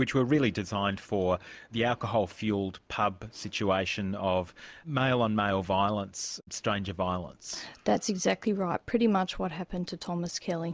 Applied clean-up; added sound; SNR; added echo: none; none; none; none.